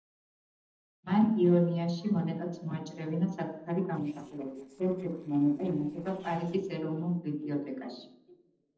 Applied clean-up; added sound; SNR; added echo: neural separator model SepFormer DNS4.